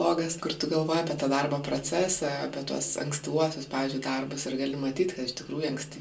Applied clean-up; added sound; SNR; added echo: none; none; none; reverberation time 0.2 s.